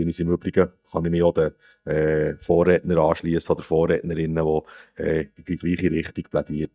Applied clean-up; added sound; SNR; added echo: neural mask model DeepFilterNet 3.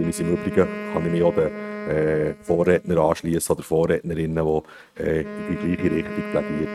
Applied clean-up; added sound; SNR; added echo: neural mask model RNNoise.